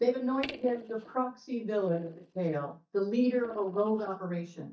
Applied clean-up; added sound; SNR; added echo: neural mask model DeepFilterNet 3.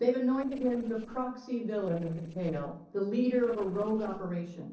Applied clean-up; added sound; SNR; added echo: neural separator model SepFormer DNS4.